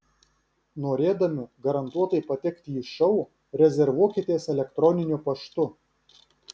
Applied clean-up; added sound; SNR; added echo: none; none; none; none.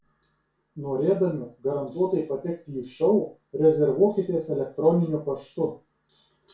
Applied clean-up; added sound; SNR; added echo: none; none; none; reverberation time 0.2 s.